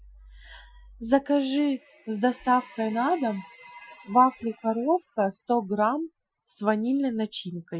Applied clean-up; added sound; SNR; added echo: classical method Wiener filter.